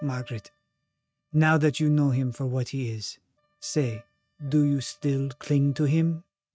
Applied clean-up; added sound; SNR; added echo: neural mask model RNNoise.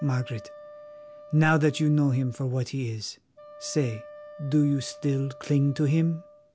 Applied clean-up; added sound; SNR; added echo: none; Wind instrument, woodwind instrument; 20 dB; none.